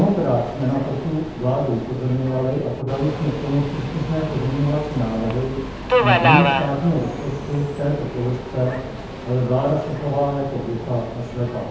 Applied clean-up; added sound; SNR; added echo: none; Subway, metro, underground; 4 dB; reverberation time 1.0 s.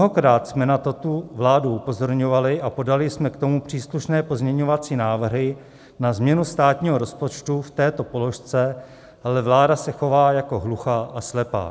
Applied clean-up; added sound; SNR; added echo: none; none; none; none.